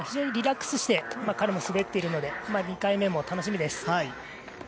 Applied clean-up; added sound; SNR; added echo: none; Brass instrument; 17 dB; none.